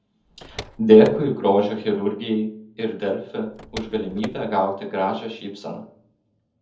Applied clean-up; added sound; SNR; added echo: none; Car; 16 dB; reverberation time 0.7 s.